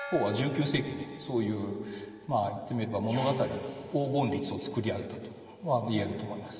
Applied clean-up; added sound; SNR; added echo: none; Gong; 19 dB; reverberation time 2.9 s.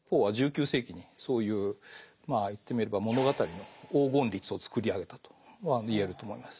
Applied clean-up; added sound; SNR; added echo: none; none; none; none.